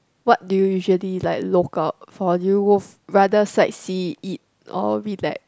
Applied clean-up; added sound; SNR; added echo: none; none; none; none.